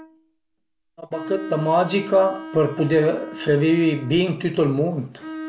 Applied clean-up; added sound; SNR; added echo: none; Bowed string instrument; 15 dB; none.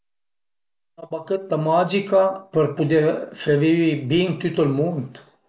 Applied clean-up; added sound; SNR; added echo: none; none; none; none.